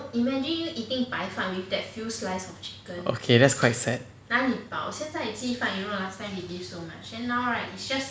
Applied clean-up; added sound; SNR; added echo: none; none; none; none.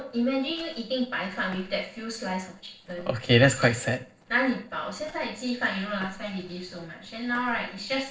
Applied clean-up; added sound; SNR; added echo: neural separator model SepFormer DNS4.